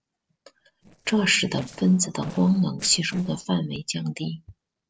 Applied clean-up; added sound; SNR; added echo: neural separator model SepFormer DNS4.